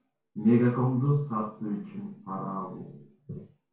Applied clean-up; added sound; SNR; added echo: none; none; none; reverberation time 0.3 s.